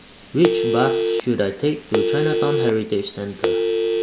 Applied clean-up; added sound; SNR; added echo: none; Telephone; -1 dB; none.